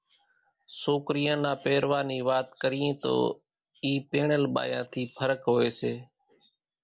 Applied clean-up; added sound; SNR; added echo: neural separator model SepFormer DNS4.